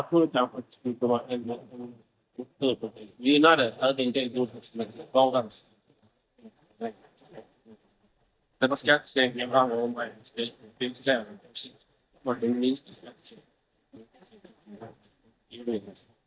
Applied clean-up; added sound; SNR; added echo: neural mask model DeepFilterNet 3.